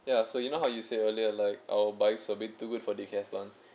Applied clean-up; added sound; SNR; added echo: none; none; none; none.